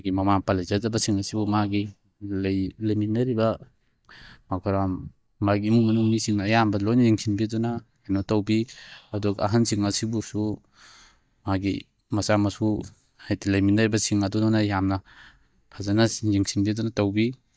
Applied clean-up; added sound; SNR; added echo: neural mask model DeepFilterNet 3.